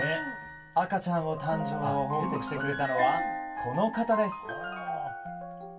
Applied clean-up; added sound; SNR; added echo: none; none; none; reverberation time 0.2 s.